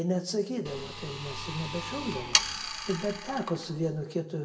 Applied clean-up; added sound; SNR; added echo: none; Sawing; 1 dB; reverberation time 1.1 s.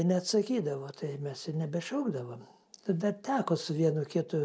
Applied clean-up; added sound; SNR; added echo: none; none; none; none.